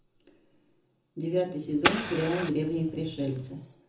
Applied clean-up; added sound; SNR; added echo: none; Fire; 2 dB; reverberation time 0.6 s.